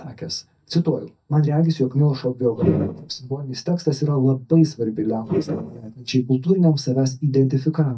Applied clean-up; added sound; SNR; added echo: neural mask model DeepFilterNet 3.